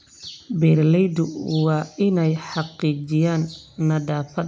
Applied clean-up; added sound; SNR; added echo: none; none; none; none.